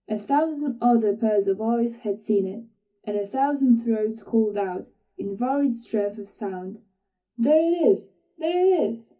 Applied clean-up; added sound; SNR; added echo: none; none; none; reverberation time 0.4 s.